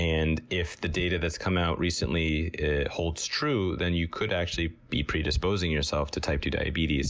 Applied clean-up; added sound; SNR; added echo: none; none; none; none.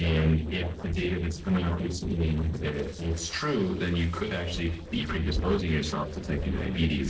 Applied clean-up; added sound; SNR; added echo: neural separator model SepFormer DNS4.